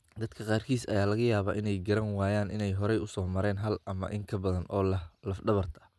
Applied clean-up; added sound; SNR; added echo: none; none; none; none.